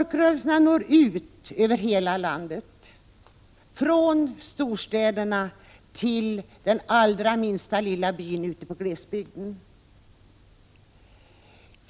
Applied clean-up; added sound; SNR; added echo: none; none; none; none.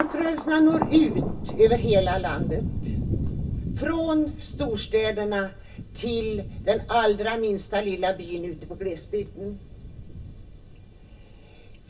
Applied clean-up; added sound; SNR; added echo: none; Thunder; 6 dB; reverberation time 0.1 s.